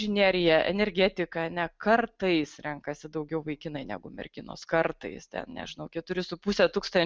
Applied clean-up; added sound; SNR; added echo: none; none; none; none.